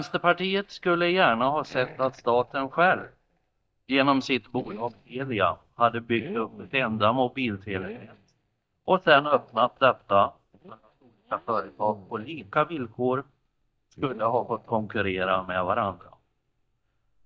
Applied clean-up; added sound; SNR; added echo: neural mask model DeepFilterNet 3.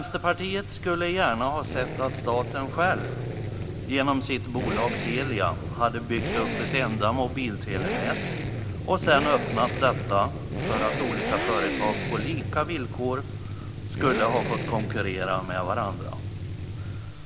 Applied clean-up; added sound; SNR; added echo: none; Accelerating, revving, vroom; 3 dB; none.